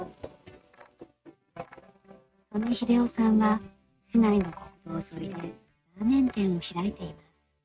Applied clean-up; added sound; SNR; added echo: neural mask model RNNoise.